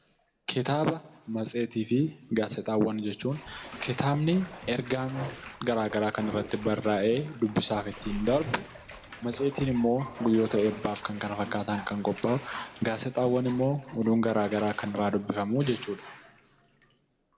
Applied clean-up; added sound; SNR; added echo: none; Bathtub (filling or washing); 16 dB; reverberation time 0.9 s.